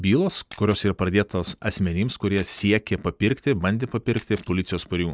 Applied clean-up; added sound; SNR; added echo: neural mask model Resemble Enhance denoiser.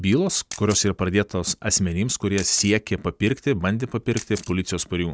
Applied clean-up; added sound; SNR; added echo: none; Camera; 19 dB; none.